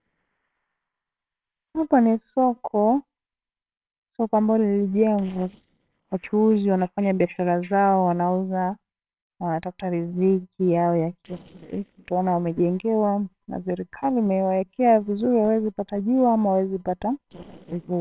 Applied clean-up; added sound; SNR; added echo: neural separator model SepFormer WHAMR!.